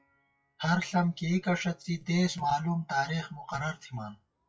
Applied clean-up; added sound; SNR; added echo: classical method WPE with log-MMSE.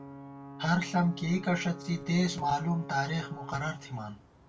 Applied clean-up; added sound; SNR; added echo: none; Alarm / Ocean / Boat, Water vehicle; 14 dB; reverberation time 0.2 s.